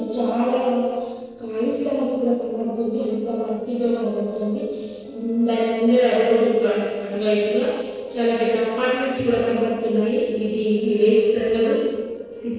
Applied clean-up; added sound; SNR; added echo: neural separator model SepFormer DNS4.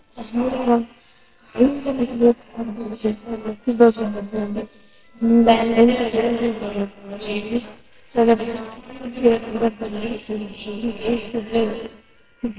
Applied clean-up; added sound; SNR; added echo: neural separator model SepFormer WHAMR!.